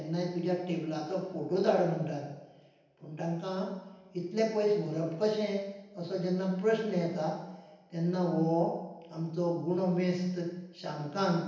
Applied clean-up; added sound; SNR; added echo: none; none; none; reverberation time 0.9 s.